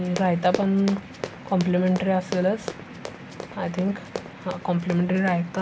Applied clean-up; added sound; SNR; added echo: none; Run; 12 dB; none.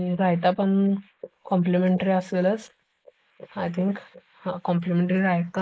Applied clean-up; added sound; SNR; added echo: neural mask model Resemble Enhance denoiser.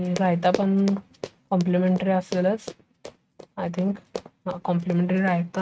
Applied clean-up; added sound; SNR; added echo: neural mask model RNNoise.